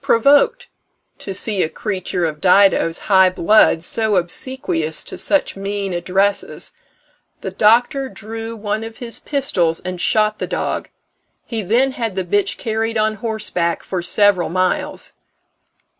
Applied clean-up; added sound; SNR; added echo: none; none; none; none.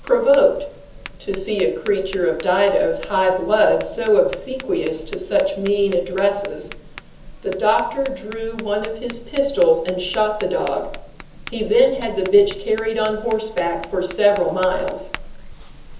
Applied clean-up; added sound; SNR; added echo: none; Tap; 16 dB; reverberation time 0.7 s.